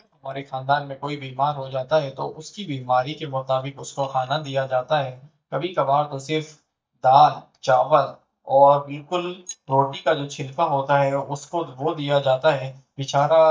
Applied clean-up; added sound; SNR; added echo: neural mask model DeepFilterNet 3.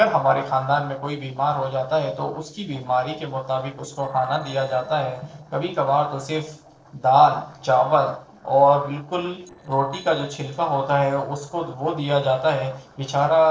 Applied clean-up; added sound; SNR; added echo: neural separator model SepFormer DNS4.